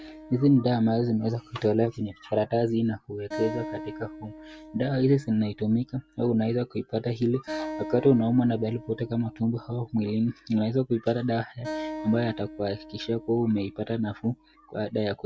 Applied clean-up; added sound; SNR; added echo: none; Acoustic guitar; 15 dB; none.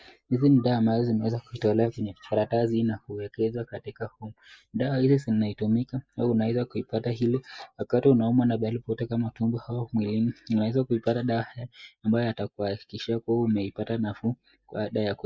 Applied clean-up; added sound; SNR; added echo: neural mask model Resemble Enhance denoiser.